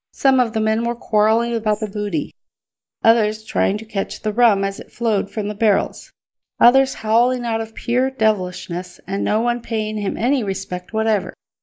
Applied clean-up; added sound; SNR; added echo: neural mask model Resemble Enhance denoiser.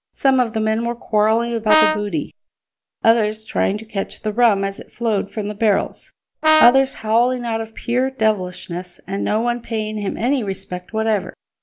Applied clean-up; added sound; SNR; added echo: none; Brass instrument; 0 dB; none.